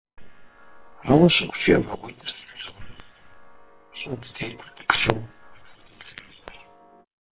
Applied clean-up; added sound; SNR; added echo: neural separator model SepFormer WHAM!.